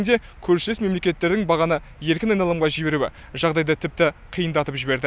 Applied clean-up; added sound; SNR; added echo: none; none; none; none.